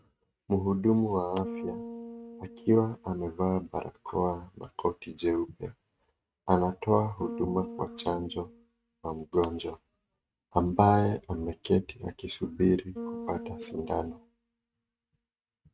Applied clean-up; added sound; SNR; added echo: neural mask model RNNoise.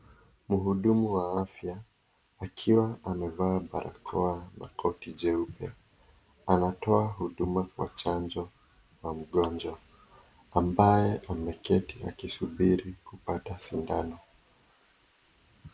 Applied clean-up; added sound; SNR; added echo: neural mask model Resemble Enhance denoiser.